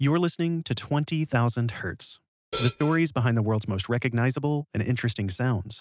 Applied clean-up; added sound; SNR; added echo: neural mask model RNNoise.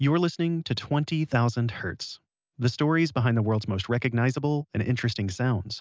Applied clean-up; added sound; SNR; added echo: none; none; none; none.